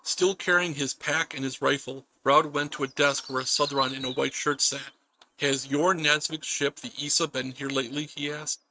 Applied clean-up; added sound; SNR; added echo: neural mask model RNNoise.